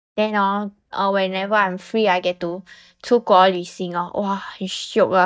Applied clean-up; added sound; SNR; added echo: neural mask model DeepFilterNet 3.